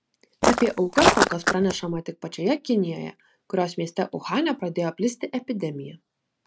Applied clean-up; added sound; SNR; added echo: none; Walk, footsteps; -4 dB; none.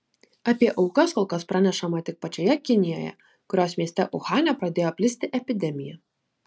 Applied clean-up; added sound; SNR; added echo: none; none; none; none.